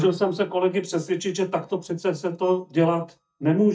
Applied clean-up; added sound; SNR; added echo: neural mask model DeepFilterNet 3.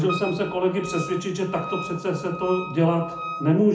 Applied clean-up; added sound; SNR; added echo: none; Wind instrument, woodwind instrument; 11 dB; reverberation time 0.4 s.